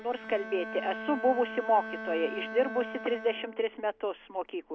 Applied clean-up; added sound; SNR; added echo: none; Bowed string instrument; 10 dB; none.